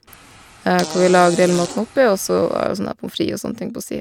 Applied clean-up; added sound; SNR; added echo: none; Fart; 14 dB; none.